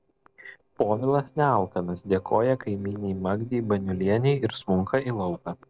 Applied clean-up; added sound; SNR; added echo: neural separator model SepFormer DNS4.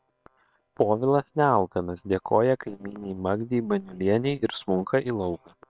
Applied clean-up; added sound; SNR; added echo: neural separator model SepFormer WHAM!.